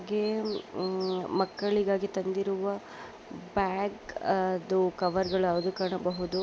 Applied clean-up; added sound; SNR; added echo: none; Bird vocalization, bird call, bird song; 19 dB; none.